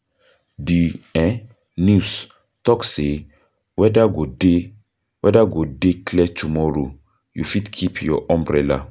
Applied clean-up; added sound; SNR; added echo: none; none; none; none.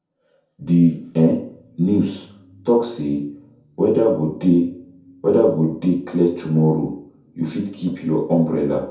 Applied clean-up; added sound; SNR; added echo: none; none; none; reverberation time 0.6 s.